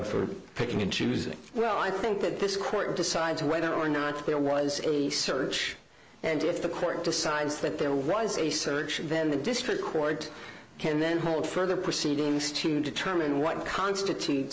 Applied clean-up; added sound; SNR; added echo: none; none; none; none.